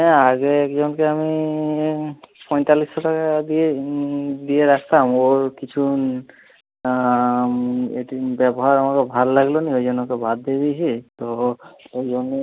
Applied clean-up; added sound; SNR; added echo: none; none; none; none.